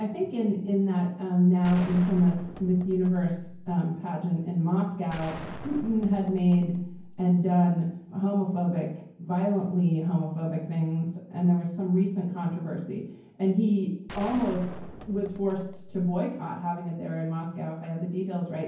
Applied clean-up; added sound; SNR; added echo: none; Gunshot, gunfire; 16 dB; reverberation time 0.9 s.